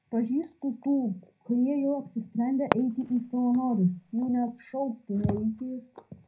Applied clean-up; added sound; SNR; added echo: none; Fireworks; 9 dB; reverberation time 0.4 s.